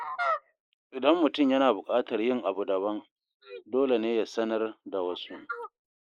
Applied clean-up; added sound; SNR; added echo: neural mask model Resemble Enhance denoiser.